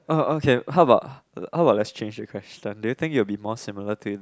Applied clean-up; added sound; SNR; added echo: none; none; none; none.